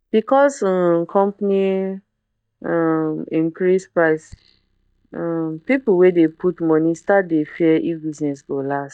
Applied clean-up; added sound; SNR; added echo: neural mask model DeepFilterNet 3.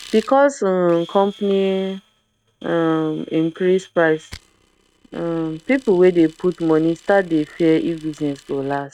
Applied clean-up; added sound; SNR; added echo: neural mask model RNNoise.